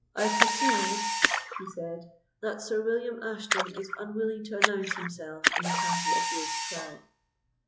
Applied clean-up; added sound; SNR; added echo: classical method log-MMSE.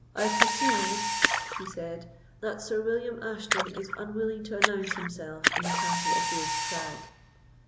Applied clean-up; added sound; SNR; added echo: none; Mechanisms + Splash, splatter; -4 dB; none.